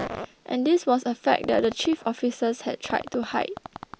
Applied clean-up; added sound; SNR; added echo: none; Fart; 15 dB; none.